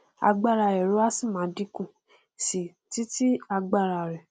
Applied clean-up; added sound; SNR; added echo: none; none; none; none.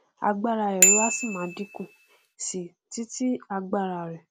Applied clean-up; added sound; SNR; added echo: none; Bicycle bell; -2 dB; none.